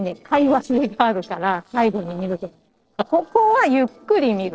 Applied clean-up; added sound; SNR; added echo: neural separator model SepFormer DNS4.